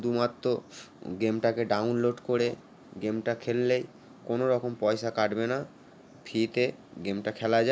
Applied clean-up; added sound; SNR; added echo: none; none; none; none.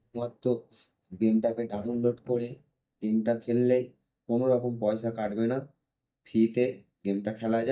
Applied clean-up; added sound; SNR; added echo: neural mask model DeepFilterNet 3.